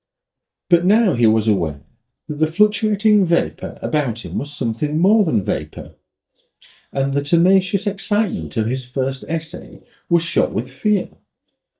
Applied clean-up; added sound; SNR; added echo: neural mask model DeepFilterNet 3.